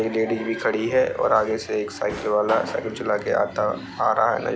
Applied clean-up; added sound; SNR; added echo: none; Drawer open or close; 14 dB; none.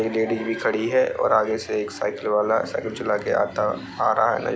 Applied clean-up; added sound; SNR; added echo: none; none; none; none.